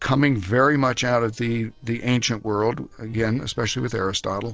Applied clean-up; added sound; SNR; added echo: neural separator model SepFormer DNS4.